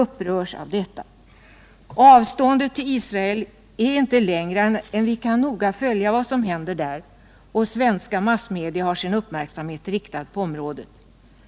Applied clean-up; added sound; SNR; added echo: none; none; none; none.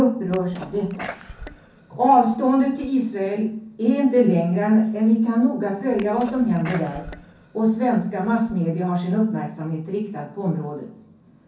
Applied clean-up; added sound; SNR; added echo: none; Sneeze; 18 dB; reverberation time 0.6 s.